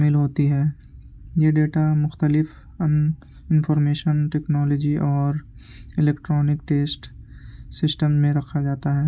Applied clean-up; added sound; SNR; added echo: none; none; none; none.